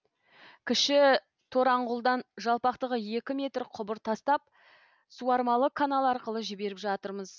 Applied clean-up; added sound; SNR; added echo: none; none; none; none.